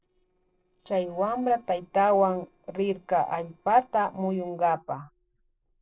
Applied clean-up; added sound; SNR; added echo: neural separator model SepFormer DNS4.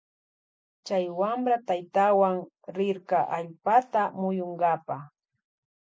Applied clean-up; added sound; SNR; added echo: none; none; none; none.